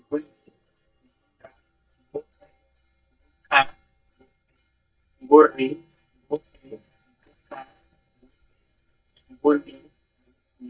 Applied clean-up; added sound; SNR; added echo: neural mask model DeepFilterNet 3.